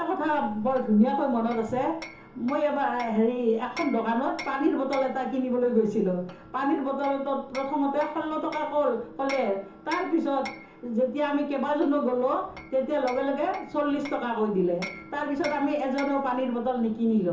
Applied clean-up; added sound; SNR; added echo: none; Hammer; 20 dB; reverberation time 0.7 s.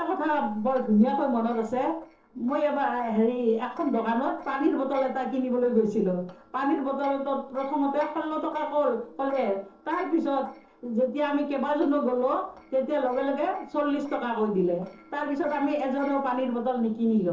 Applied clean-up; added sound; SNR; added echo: neural separator model SepFormer DNS4.